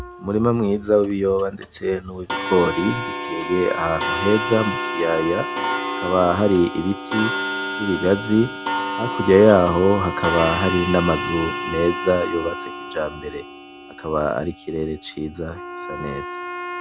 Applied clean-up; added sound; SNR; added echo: none; Clock + Wind instrument, woodwind instrument; 7 dB; none.